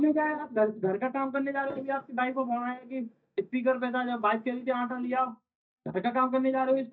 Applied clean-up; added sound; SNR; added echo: neural mask model DeepFilterNet 3.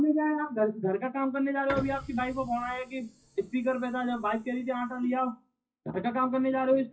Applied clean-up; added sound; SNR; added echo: classical method WPE with log-MMSE.